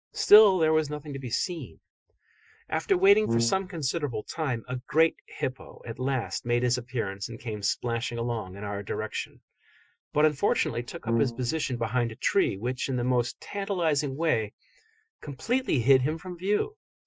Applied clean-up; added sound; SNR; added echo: classical method Wiener filter.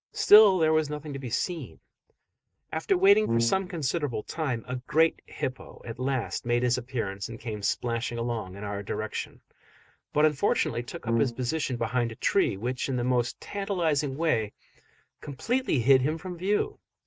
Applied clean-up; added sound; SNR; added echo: neural mask model RNNoise.